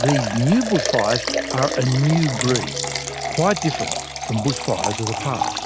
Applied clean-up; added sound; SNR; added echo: none; Liquid; 4 dB; none.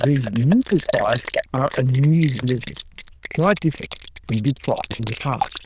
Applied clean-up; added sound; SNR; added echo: neural diffusion model UNIVERSE++.